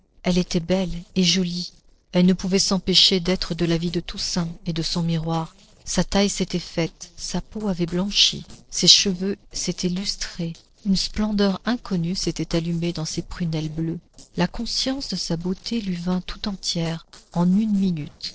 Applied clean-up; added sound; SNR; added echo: neural separator model SepFormer DNS4.